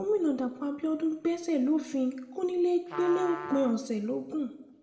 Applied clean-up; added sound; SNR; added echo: none; Trumpet; 15 dB; reverberation time 0.8 s.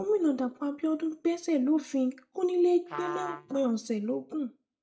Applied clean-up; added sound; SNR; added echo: neural mask model DeepFilterNet 3.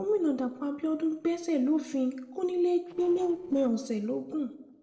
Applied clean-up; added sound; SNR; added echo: neural separator model SepFormer DNS4.